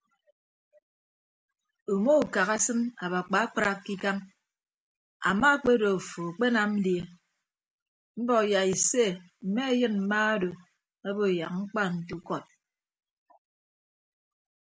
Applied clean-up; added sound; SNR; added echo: none; none; none; none.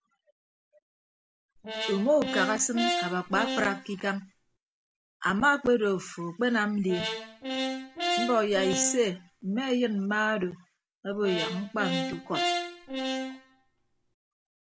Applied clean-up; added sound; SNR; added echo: none; Brass instrument; 4 dB; none.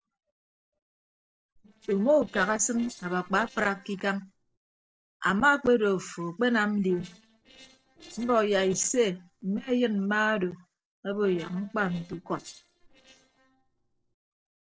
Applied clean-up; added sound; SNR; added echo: neural separator model SepFormer DNS4.